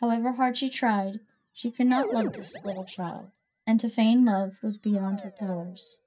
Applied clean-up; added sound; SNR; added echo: neural mask model DeepFilterNet 3.